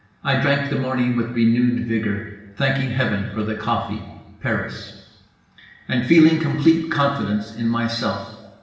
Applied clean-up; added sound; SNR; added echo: none; none; none; reverberation time 1.1 s.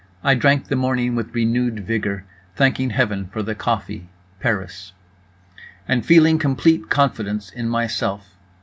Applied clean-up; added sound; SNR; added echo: none; none; none; none.